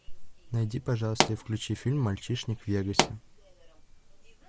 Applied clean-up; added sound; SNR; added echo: none; Explosion; 0 dB; none.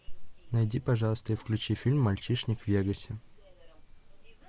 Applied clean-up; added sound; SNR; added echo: none; none; none; none.